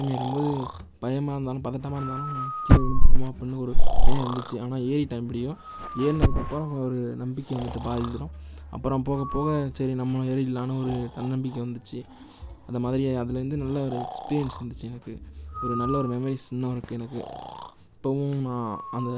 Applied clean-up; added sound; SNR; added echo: none; Breathing; 17 dB; none.